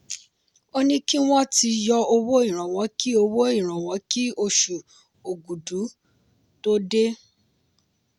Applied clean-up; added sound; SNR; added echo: none; none; none; none.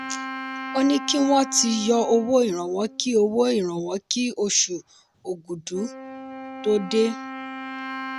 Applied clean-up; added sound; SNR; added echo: none; Wind instrument, woodwind instrument; 12 dB; none.